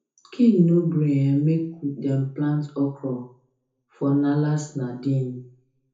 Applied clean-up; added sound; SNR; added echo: none; none; none; reverberation time 0.7 s.